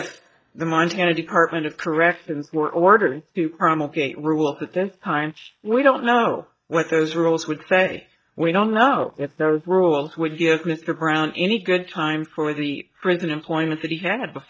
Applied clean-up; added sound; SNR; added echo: neural mask model DeepFilterNet 3.